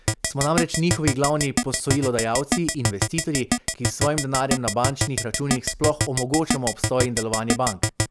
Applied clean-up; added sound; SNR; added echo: none; Keyboard (musical); 1 dB; none.